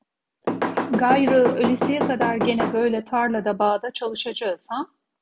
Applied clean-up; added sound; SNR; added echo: none; Knock / Wood; 2 dB; none.